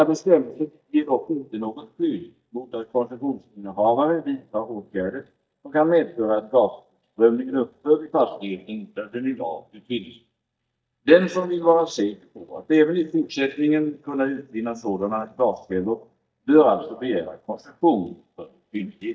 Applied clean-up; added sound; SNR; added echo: neural mask model DeepFilterNet 3.